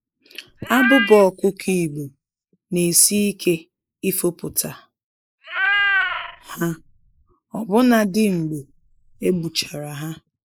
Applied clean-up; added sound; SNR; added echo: neural mask model Resemble Enhance denoiser.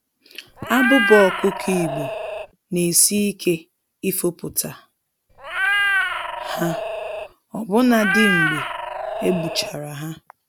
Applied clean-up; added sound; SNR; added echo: none; Meow; 1 dB; none.